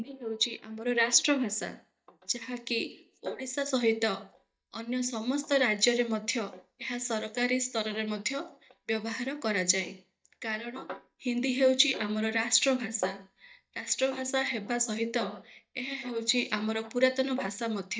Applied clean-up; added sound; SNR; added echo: neural mask model DeepFilterNet 3.